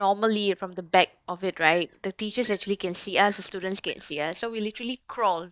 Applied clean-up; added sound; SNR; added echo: neural mask model DeepFilterNet 3.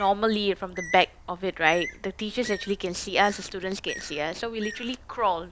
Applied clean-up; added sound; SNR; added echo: none; Bird; 15 dB; none.